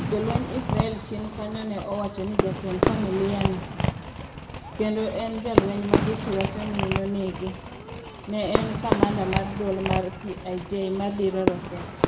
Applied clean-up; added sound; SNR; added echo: none; Fireworks; -1 dB; reverberation time 0.8 s.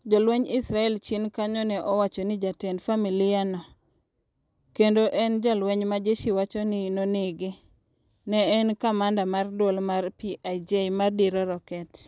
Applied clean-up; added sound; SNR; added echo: none; none; none; none.